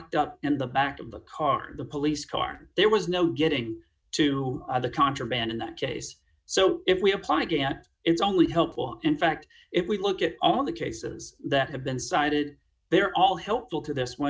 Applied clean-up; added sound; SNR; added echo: none; none; none; none.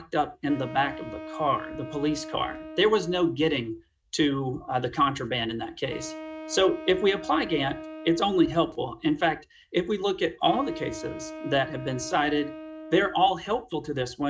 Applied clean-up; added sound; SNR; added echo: none; Wind instrument, woodwind instrument; 13 dB; none.